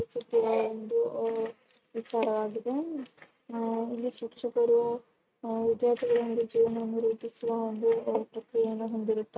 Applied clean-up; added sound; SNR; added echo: neural mask model RNNoise.